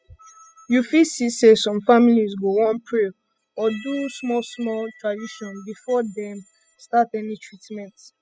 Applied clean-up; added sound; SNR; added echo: classical method spectral subtraction.